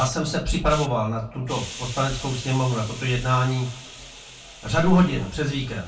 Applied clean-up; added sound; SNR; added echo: none; Hiss; 17 dB; reverberation time 0.2 s.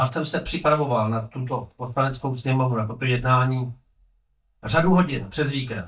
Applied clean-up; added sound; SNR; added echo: neural mask model DeepFilterNet 3.